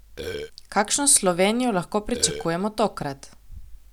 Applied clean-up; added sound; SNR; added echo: none; Burping, eructation; 7 dB; none.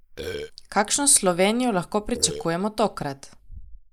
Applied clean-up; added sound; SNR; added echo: neural mask model Resemble Enhance denoiser.